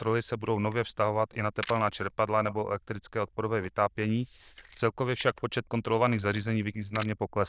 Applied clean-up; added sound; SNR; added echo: neural diffusion model UNIVERSE++.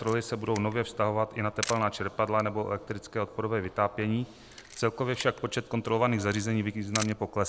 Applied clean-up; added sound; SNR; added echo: none; Camera; 15 dB; none.